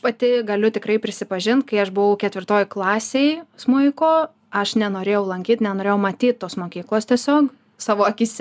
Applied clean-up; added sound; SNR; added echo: none; none; none; none.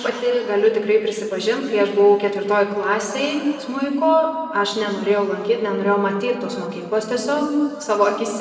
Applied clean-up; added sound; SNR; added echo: none; none; none; reverberation time 2.3 s.